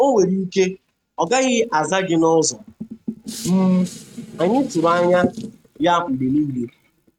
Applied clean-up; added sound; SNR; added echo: neural mask model RNNoise.